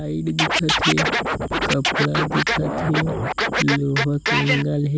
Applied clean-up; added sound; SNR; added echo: none; Scratching (performance technique); -1 dB; none.